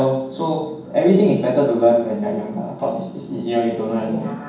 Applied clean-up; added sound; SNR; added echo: none; none; none; reverberation time 1.2 s.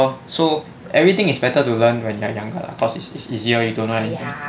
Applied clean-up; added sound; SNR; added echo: none; none; none; none.